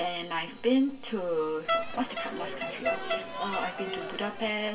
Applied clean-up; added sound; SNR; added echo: none; Crowd; 3 dB; reverberation time 0.1 s.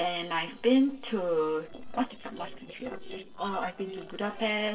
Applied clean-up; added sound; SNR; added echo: neural separator model SepFormer DNS4.